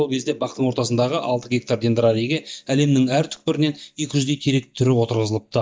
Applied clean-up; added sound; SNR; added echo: neural mask model DeepFilterNet 3.